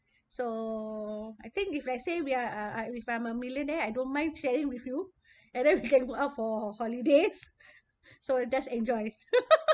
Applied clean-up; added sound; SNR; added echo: none; none; none; none.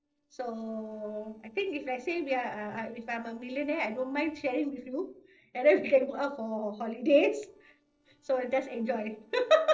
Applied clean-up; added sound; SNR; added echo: neural separator model SepFormer DNS4.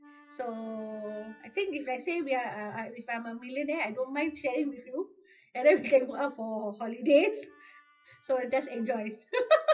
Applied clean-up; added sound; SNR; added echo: classical method WPE with log-MMSE.